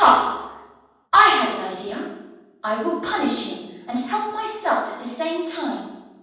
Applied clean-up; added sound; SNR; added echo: none; none; none; reverberation time 1.2 s.